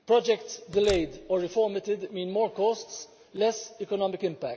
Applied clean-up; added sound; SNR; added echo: none; Slam; 16 dB; none.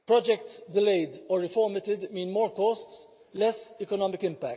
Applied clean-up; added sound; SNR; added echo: neural mask model Resemble Enhance denoiser.